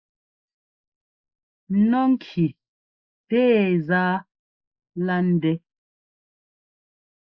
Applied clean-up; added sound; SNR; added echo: neural mask model Resemble Enhance denoiser.